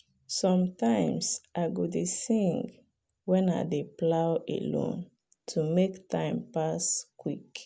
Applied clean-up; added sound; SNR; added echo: none; none; none; none.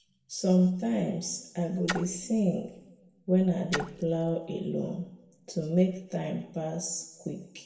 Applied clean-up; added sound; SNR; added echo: none; Splash, splatter; 10 dB; reverberation time 0.8 s.